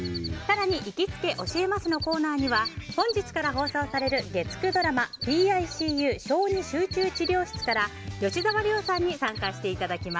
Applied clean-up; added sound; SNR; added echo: none; Cricket + Dishes, pots, and pans / Chink, clink; 12 dB; none.